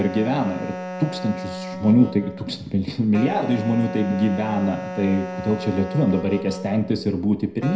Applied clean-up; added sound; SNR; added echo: none; Wind instrument, woodwind instrument; 10 dB; reverberation time 0.4 s.